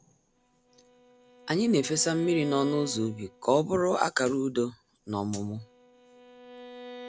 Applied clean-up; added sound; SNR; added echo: none; Bowed string instrument; 18 dB; none.